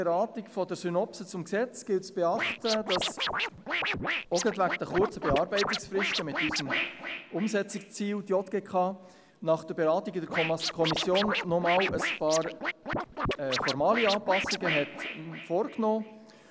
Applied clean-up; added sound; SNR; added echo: none; Scratching (performance technique); 4 dB; none.